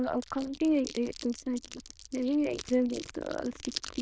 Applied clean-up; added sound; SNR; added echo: neural diffusion model UNIVERSE++.